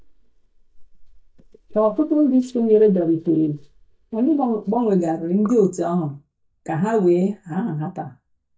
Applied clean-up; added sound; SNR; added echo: neural mask model DeepFilterNet 3.